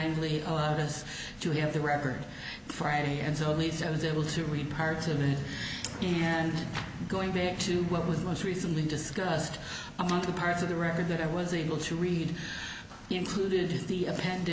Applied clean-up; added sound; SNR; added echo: none; none; none; none.